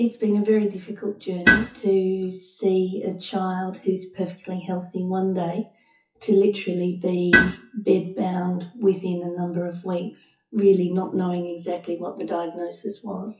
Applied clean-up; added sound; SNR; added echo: classical method WPE with log-MMSE.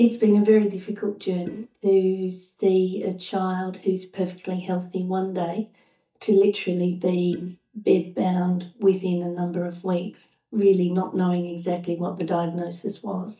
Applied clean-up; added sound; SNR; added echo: neural mask model DeepFilterNet 3.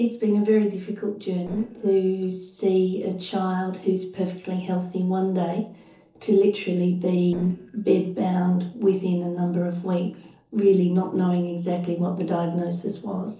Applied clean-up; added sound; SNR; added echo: neural separator model SepFormer DNS4.